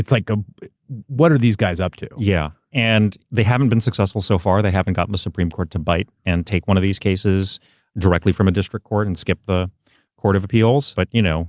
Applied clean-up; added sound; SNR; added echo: none; none; none; none.